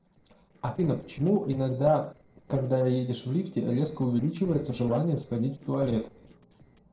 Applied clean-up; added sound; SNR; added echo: neural separator model SepFormer DNS4.